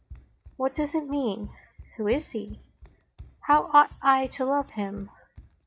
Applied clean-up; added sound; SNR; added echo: none; Run; 20 dB; none.